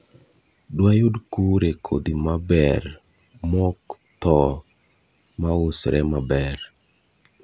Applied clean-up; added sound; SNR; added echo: none; none; none; none.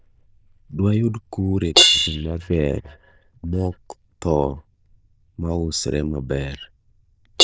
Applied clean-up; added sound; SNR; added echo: neural diffusion model UNIVERSE++.